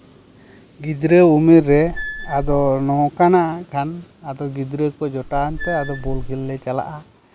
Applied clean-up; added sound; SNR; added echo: none; Squeak / Screech; 9 dB; none.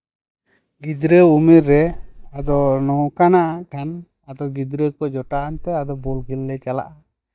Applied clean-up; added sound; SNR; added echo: neural mask model DeepFilterNet 3.